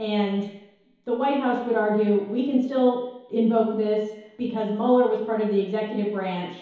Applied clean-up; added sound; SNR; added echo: none; none; none; reverberation time 2.2 s.